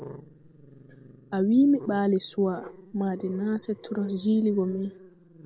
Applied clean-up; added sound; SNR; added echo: none; Growling; 18 dB; none.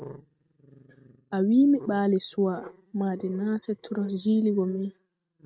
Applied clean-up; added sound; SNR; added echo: neural mask model RNNoise.